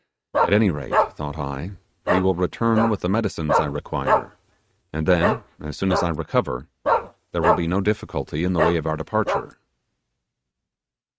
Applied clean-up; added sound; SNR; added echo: neural mask model RNNoise.